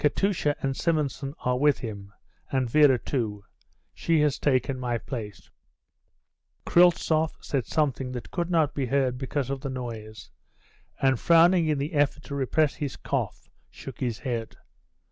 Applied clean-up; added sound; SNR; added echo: none; none; none; none.